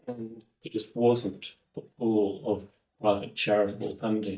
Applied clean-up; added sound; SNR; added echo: neural mask model DeepFilterNet 3.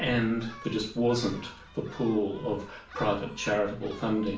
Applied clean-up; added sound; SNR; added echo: none; Gull, seagull; 18 dB; reverberation time 0.4 s.